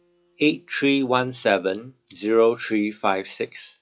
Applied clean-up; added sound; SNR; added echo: classical method log-MMSE.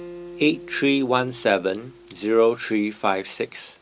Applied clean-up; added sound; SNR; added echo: none; Acoustic guitar; 19 dB; none.